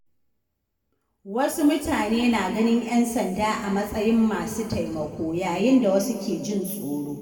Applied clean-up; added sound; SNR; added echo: none; none; none; reverberation time 1.9 s.